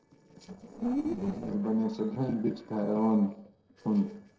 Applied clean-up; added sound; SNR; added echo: neural separator model SepFormer DNS4.